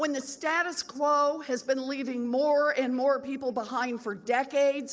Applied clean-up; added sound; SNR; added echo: none; none; none; none.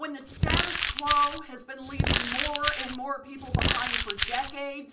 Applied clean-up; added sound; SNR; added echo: none; Crumpling, crinkling; -5 dB; reverberation time 0.2 s.